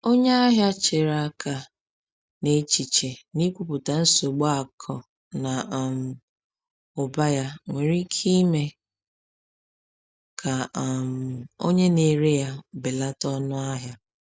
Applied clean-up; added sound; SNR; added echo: none; none; none; none.